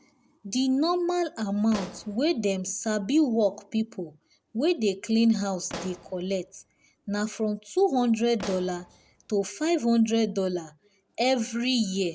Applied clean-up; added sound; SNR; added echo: none; Explosion; 16 dB; none.